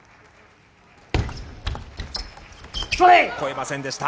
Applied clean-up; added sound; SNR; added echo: none; none; none; none.